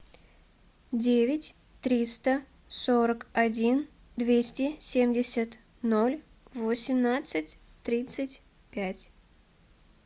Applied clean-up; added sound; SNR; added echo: none; none; none; none.